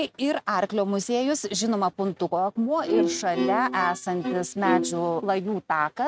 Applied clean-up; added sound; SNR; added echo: neural mask model RNNoise.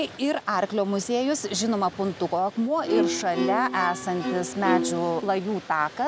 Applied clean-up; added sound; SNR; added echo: none; Bowed string instrument; 2 dB; none.